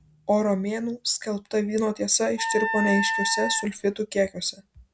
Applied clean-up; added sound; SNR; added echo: none; Wind instrument, woodwind instrument; 2 dB; none.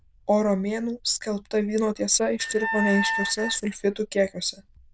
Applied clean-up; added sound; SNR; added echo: neural diffusion model UNIVERSE++.